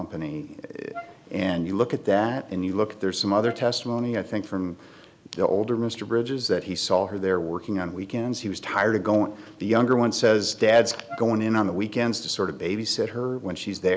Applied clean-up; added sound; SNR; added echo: none; Wind instrument, woodwind instrument; 17 dB; none.